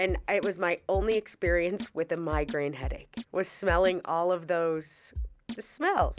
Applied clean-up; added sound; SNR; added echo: none; Drum kit; 9 dB; none.